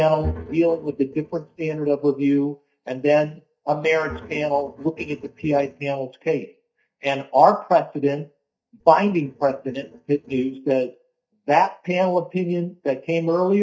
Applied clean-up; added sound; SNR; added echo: neural mask model DeepFilterNet 3.